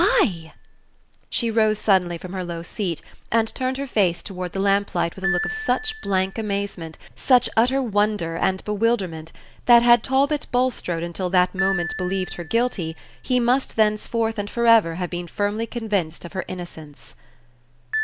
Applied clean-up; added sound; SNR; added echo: none; Piano; 14 dB; none.